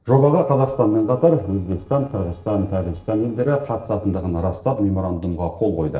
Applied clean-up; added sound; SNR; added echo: neural separator model SepFormer DNS4.